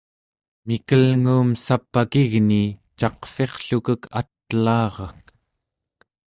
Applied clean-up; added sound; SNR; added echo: neural mask model DeepFilterNet 3.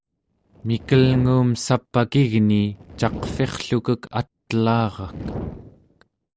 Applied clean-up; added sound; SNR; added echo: none; Fire; 14 dB; none.